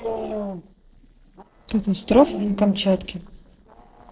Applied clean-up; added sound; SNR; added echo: neural separator model SepFormer DNS4.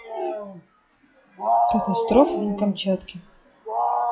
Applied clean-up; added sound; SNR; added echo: classical method WPE with log-MMSE.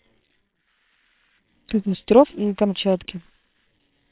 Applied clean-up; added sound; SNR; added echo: neural separator model SepFormer WHAMR!.